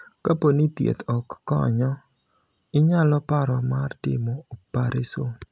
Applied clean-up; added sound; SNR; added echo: none; none; none; none.